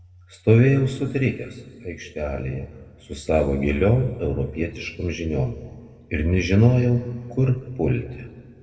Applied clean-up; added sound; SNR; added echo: none; none; none; reverberation time 1.5 s.